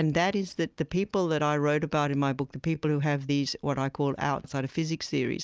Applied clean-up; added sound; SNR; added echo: none; none; none; none.